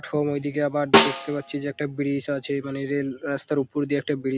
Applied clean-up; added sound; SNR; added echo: none; Snare drum; -1 dB; none.